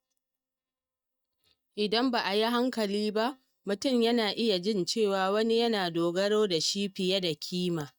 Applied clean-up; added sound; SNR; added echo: neural mask model DeepFilterNet 3.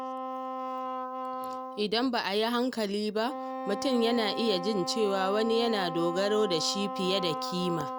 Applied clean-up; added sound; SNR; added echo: none; Wind instrument, woodwind instrument; 6 dB; none.